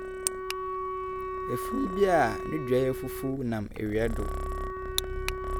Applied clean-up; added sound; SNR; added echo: none; Wind instrument, woodwind instrument + Purr; 3 dB; none.